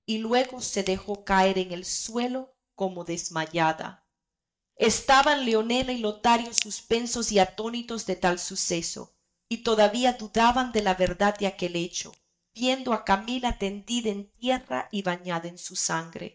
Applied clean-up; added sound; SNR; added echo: neural mask model DeepFilterNet 3.